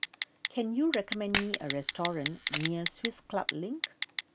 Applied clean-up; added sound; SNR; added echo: none; Camera + Telephone; -2 dB; none.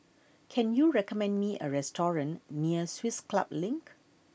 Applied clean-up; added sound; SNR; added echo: none; none; none; none.